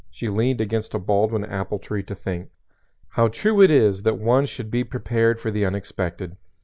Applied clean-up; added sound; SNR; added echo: none; none; none; none.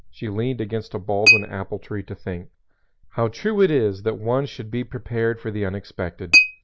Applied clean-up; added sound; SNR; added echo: none; Chink, clink; 1 dB; none.